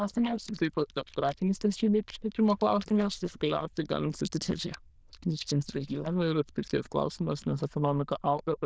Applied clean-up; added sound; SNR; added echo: neural diffusion model UNIVERSE++.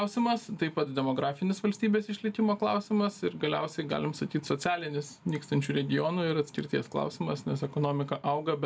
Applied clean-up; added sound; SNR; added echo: none; none; none; none.